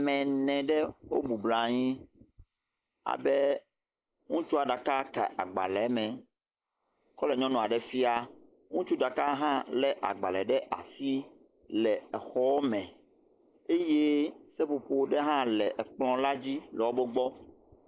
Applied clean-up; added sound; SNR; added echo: neural mask model Resemble Enhance denoiser.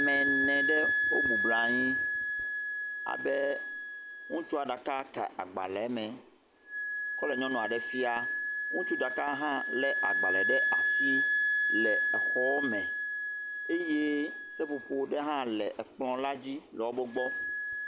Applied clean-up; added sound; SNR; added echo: none; Wind instrument, woodwind instrument; -2 dB; none.